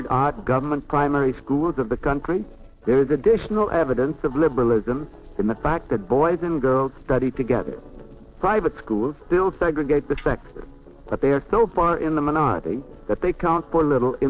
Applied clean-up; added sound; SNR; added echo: neural separator model SepFormer DNS4.